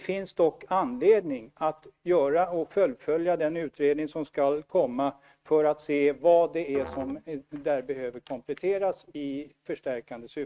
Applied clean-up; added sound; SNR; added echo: neural mask model RNNoise.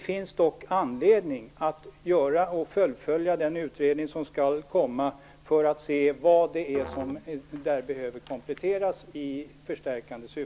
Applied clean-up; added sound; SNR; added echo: none; Musical instrument; 19 dB; none.